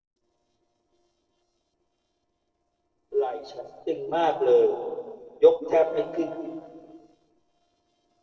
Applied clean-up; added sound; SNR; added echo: neural separator model SepFormer DNS4.